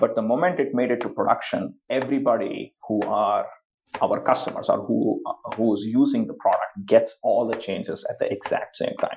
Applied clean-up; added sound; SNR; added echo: classical method Wiener filter.